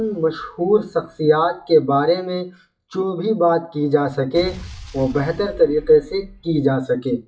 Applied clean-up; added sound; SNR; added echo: classical method WPE with log-MMSE.